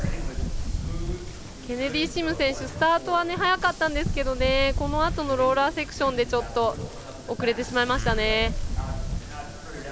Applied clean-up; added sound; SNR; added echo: none; Wind; 5 dB; none.